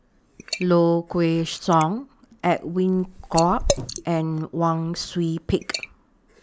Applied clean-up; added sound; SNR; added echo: neural mask model Resemble Enhance denoiser.